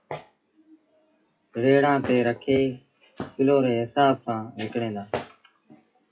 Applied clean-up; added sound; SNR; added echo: classical method WPE with log-MMSE.